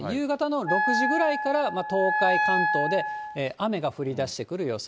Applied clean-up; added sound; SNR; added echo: none; Wind instrument, woodwind instrument; -1 dB; none.